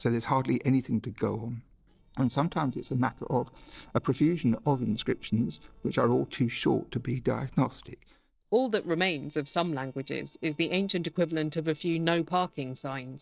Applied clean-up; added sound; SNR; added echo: neural separator model SepFormer DNS4.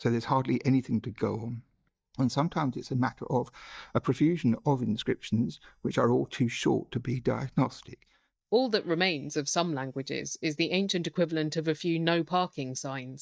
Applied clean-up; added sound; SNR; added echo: neural mask model DeepFilterNet 3.